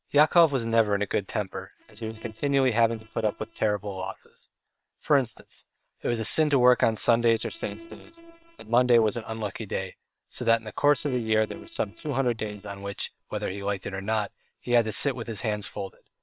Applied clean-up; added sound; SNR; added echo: neural separator model SepFormer WHAM!.